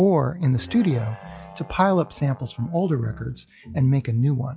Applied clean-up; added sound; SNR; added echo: classical method log-MMSE.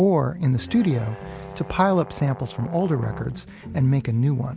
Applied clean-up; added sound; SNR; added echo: none; Brass instrument; 18 dB; none.